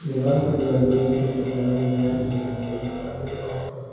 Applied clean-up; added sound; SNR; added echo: none; Guitar; 12 dB; reverberation time 1.9 s.